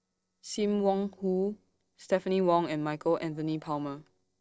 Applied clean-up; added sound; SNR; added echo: neural separator model SepFormer DNS4.